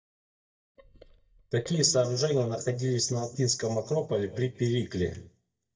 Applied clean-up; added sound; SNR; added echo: neural mask model DeepFilterNet 3.